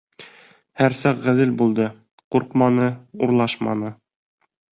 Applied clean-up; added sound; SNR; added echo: none; none; none; none.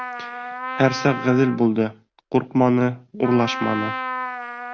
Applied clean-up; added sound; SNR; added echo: none; Trumpet; 9 dB; none.